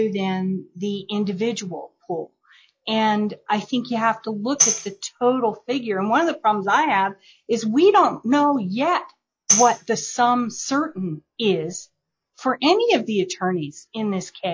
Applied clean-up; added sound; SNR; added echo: classical method log-MMSE.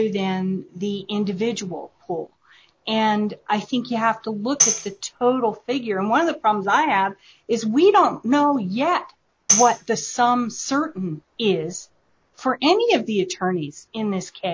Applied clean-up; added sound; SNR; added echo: none; Tambourine; 3 dB; none.